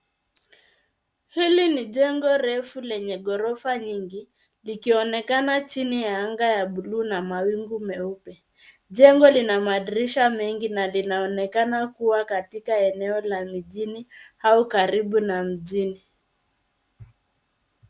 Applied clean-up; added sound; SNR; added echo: none; none; none; none.